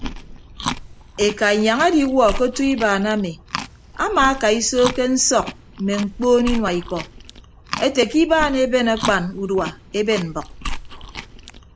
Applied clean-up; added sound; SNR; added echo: none; Chewing, mastication; 11 dB; none.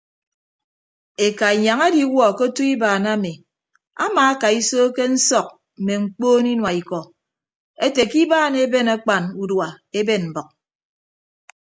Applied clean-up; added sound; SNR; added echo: none; none; none; none.